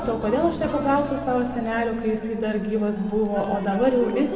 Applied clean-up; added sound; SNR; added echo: none; Cheering; 12 dB; reverberation time 1.9 s.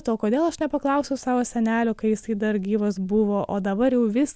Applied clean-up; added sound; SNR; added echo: none; none; none; none.